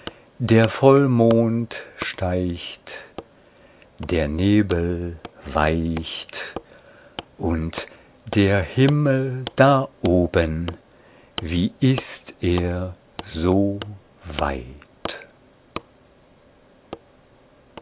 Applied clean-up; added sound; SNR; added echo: none; Wood; 18 dB; none.